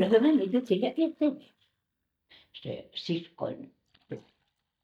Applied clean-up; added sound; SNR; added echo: neural mask model DeepFilterNet 3.